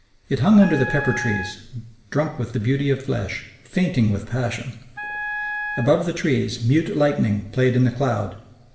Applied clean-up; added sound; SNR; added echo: none; Wind instrument, woodwind instrument; 10 dB; reverberation time 1.0 s.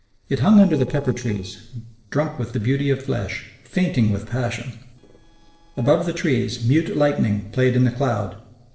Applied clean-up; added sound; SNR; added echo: neural separator model SepFormer DNS4.